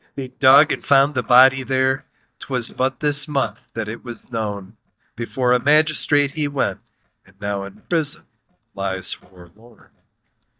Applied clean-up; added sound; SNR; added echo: neural mask model DeepFilterNet 3.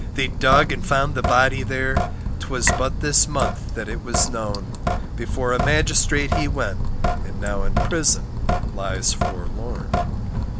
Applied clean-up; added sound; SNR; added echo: none; Drip / Sink (filling or washing); -1 dB; none.